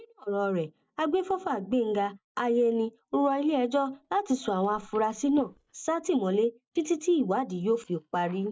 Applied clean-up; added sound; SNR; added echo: neural mask model DeepFilterNet 3.